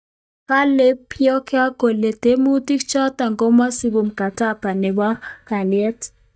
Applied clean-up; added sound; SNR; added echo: neural mask model DeepFilterNet 3.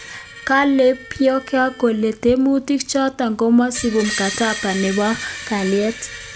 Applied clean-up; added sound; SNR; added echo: none; Screech; 13 dB; none.